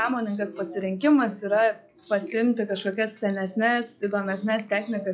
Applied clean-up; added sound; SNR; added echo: classical method log-MMSE.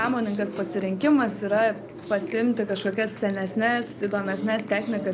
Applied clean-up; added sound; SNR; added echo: none; Chewing, mastication; 12 dB; none.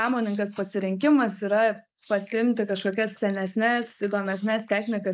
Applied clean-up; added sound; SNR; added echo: neural mask model Resemble Enhance denoiser.